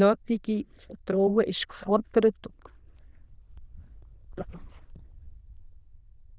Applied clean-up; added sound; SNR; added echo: neural diffusion model UNIVERSE++.